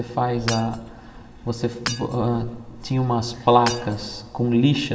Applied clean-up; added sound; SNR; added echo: none; Shatter / Hammer; 13 dB; reverberation time 2.7 s.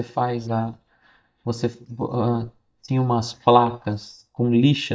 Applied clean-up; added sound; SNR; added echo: neural mask model DeepFilterNet 3.